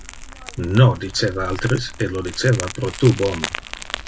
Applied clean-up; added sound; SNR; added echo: none; Crumpling, crinkling; 12 dB; none.